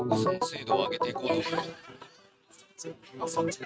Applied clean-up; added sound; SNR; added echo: neural mask model RNNoise.